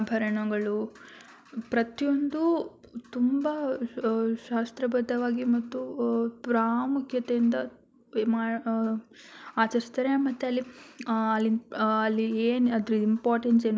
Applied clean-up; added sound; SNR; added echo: none; none; none; none.